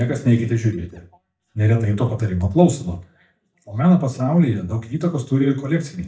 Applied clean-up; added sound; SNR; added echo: neural mask model DeepFilterNet 3.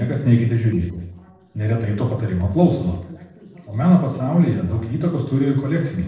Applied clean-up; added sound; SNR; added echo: neural separator model SepFormer DNS4.